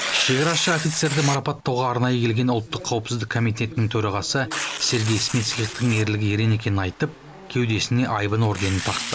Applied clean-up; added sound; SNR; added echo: none; Tearing; 11 dB; none.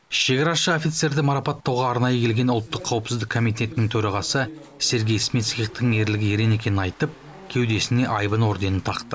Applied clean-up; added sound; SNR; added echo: none; none; none; none.